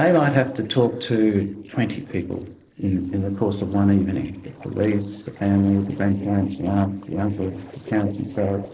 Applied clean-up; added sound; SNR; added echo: neural separator model SepFormer DNS4.